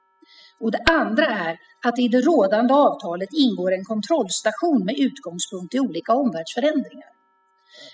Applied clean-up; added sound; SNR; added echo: classical method spectral subtraction.